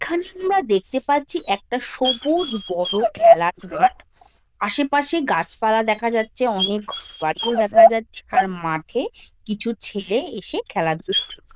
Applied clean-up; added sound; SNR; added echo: neural diffusion model UNIVERSE++.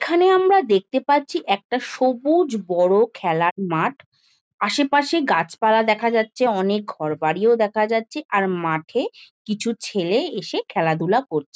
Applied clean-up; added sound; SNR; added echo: none; none; none; none.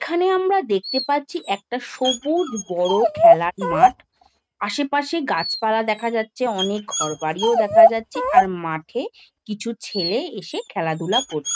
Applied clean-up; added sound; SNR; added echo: neural mask model RNNoise.